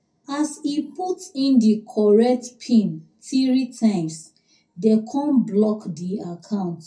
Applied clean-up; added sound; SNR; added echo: none; none; none; reverberation time 0.3 s.